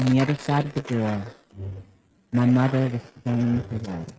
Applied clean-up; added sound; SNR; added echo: neural mask model RNNoise.